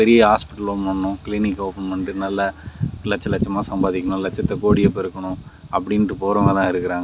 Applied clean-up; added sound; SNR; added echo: none; none; none; none.